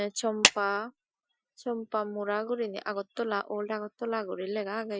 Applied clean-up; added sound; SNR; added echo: classical method Wiener filter.